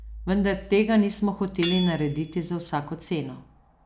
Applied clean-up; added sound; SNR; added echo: none; Hammer / Chink, clink; 15 dB; none.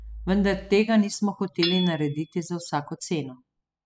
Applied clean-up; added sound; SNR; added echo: classical method spectral subtraction.